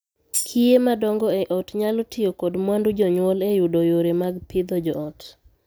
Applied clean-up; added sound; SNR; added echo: none; Tambourine; 10 dB; none.